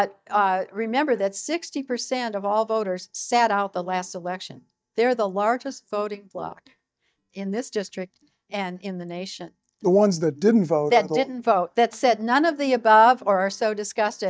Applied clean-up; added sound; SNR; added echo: neural mask model DeepFilterNet 3.